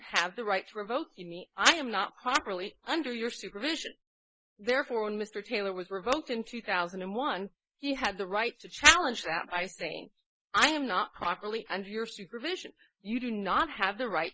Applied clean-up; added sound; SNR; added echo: neural mask model Resemble Enhance denoiser.